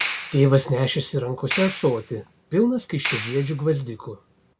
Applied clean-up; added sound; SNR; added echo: none; Clapping; 8 dB; none.